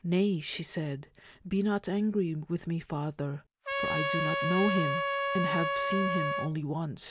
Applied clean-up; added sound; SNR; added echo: none; Trumpet; 0 dB; none.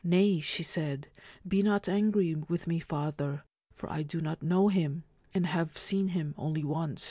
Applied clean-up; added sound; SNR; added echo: none; none; none; none.